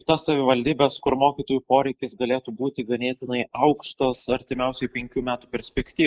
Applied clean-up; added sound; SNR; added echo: neural mask model Resemble Enhance denoiser.